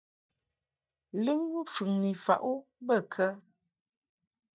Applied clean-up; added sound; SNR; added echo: neural mask model DeepFilterNet 3.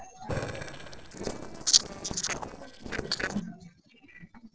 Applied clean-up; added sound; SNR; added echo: neural separator model SepFormer DNS4.